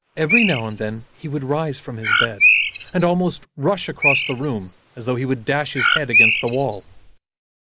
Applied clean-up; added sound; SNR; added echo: neural mask model Resemble Enhance denoiser.